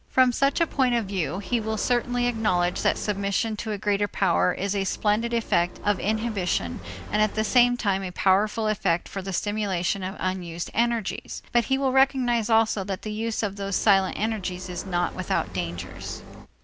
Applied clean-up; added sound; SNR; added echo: none; Motorcycle; 14 dB; none.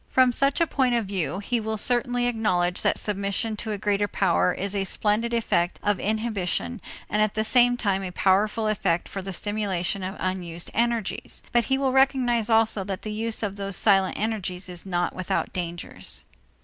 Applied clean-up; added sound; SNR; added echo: none; none; none; none.